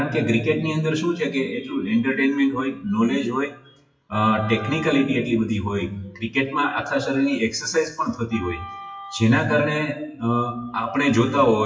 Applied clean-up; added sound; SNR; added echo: classical method WPE with log-MMSE.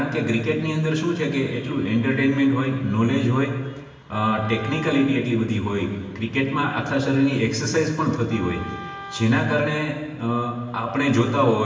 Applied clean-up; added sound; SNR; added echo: none; Wind instrument, woodwind instrument; 17 dB; reverberation time 1.3 s.